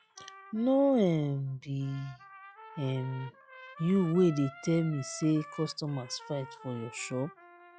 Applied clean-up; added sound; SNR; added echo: classical method log-MMSE.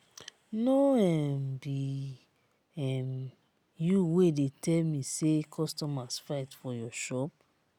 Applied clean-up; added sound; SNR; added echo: none; none; none; none.